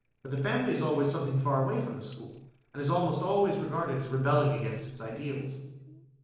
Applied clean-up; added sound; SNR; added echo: neural separator model SepFormer DNS4.